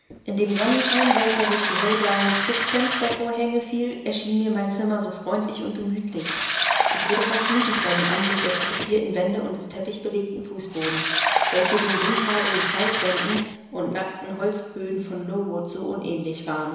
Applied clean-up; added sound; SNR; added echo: none; Fill (with liquid); -1 dB; reverberation time 1.0 s.